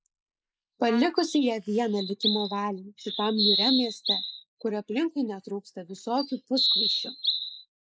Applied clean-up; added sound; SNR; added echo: neural mask model Resemble Enhance denoiser.